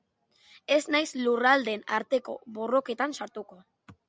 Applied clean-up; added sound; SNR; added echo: none; none; none; none.